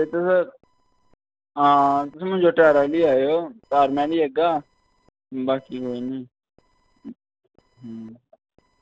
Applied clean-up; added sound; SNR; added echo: neural separator model SepFormer DNS4.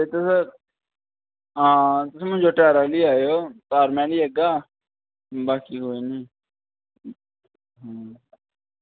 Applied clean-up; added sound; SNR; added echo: none; none; none; none.